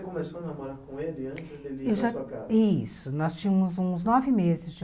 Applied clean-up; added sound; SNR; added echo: none; none; none; none.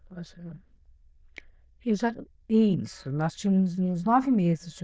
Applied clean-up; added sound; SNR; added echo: neural diffusion model UNIVERSE++.